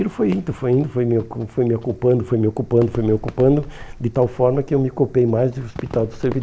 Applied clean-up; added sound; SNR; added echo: none; Fireworks + Wind; 16 dB; none.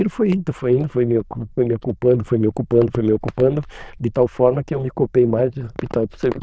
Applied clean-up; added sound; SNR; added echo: neural diffusion model UNIVERSE++.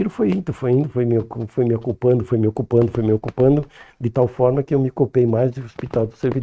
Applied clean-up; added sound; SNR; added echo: neural mask model RNNoise.